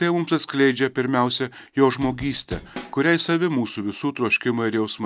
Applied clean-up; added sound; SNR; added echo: none; Drum / Drum kit; 14 dB; none.